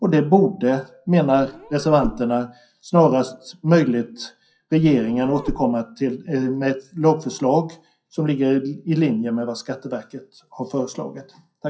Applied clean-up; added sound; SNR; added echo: classical method WPE with log-MMSE.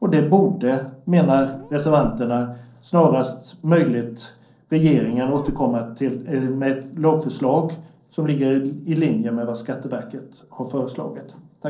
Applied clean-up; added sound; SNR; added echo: neural separator model SepFormer DNS4.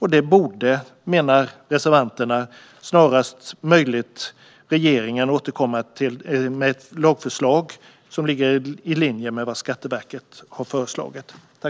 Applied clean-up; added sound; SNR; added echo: none; none; none; none.